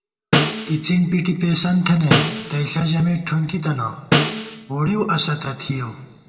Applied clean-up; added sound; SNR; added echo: none; Snare drum; 3 dB; reverberation time 1.7 s.